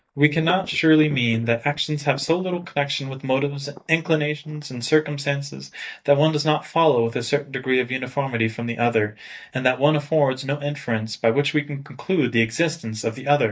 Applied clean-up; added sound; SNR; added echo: neural mask model DeepFilterNet 3.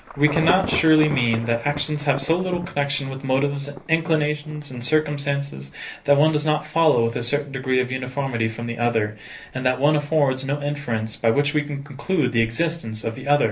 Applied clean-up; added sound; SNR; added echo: none; Thunder / Traffic noise, roadway noise / Rain / Insect; 15 dB; reverberation time 0.3 s.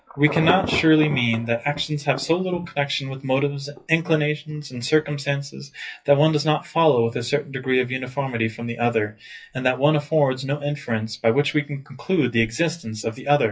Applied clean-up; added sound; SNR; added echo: classical method WPE with log-MMSE.